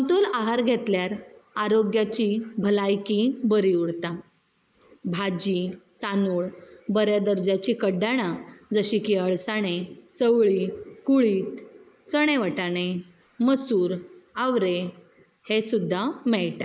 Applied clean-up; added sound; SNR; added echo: neural mask model Resemble Enhance denoiser.